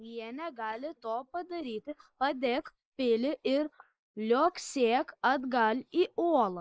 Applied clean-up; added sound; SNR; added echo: neural mask model Resemble Enhance denoiser.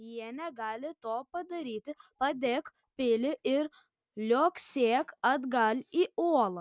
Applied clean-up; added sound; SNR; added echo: none; none; none; none.